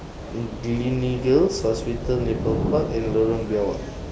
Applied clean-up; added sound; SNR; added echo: none; Thunder / Rain; 7 dB; none.